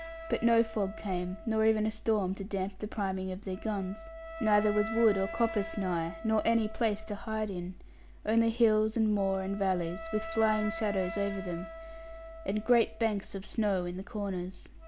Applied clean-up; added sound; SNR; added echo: none; Wind instrument, woodwind instrument; 14 dB; none.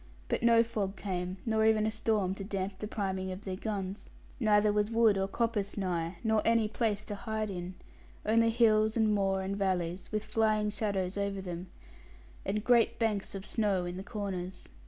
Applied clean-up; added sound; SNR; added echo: none; none; none; none.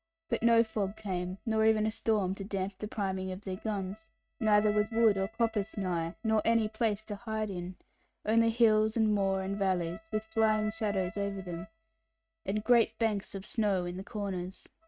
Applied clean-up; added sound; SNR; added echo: neural mask model RNNoise.